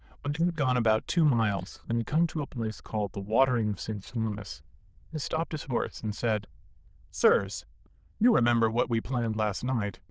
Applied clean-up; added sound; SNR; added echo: neural diffusion model UNIVERSE++.